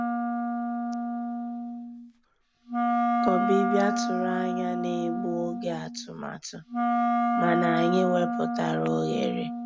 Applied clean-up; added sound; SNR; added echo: none; Wind instrument, woodwind instrument; -2 dB; none.